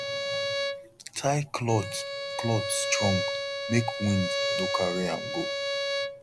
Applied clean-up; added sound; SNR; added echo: none; Bowed string instrument; 1 dB; none.